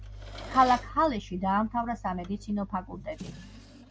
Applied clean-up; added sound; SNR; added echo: none; Drawer open or close; 18 dB; none.